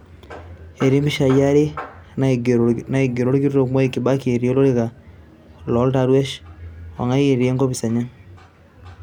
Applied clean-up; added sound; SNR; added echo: none; none; none; none.